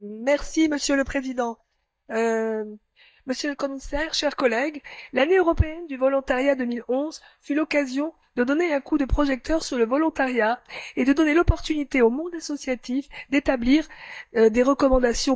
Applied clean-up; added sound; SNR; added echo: neural mask model DeepFilterNet 3.